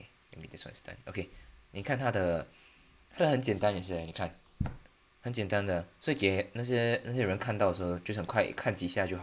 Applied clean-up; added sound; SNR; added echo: none; none; none; none.